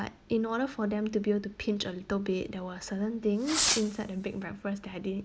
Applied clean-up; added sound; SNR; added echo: none; Fireworks; 1 dB; none.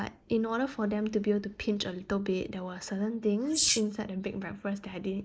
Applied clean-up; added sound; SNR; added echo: neural mask model Resemble Enhance denoiser.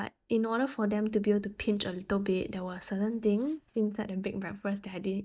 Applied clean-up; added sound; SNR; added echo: neural mask model DeepFilterNet 3.